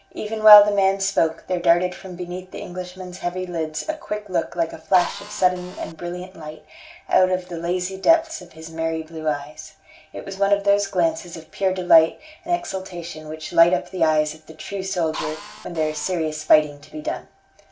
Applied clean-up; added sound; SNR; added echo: none; Drill; 13 dB; reverberation time 0.2 s.